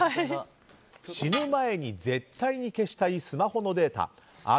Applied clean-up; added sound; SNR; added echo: none; Tools; 13 dB; none.